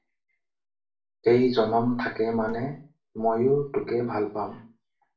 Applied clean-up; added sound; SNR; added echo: none; none; none; reverberation time 0.3 s.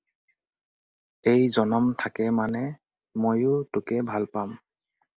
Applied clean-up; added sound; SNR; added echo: none; none; none; none.